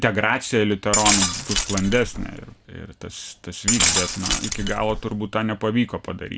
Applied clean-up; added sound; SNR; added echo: none; Glass; -1 dB; none.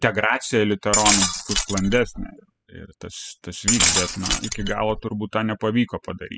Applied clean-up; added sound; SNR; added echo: classical method spectral subtraction.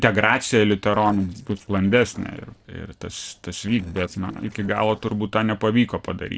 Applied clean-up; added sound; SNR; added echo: neural separator model SepFormer DNS4.